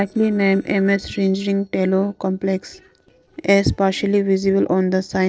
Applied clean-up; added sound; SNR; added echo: neural separator model SepFormer DNS4.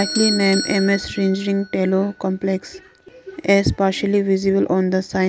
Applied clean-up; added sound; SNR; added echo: none; Bell / Doorbell; 13 dB; none.